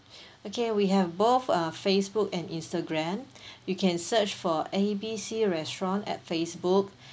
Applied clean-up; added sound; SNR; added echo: none; none; none; none.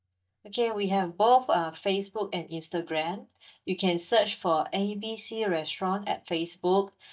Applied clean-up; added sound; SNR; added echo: neural mask model DeepFilterNet 3.